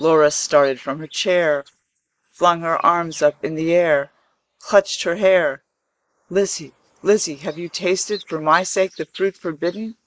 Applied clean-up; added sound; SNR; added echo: neural mask model Resemble Enhance denoiser.